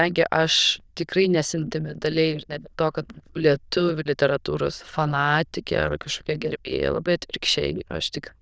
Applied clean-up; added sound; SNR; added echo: neural diffusion model UNIVERSE++.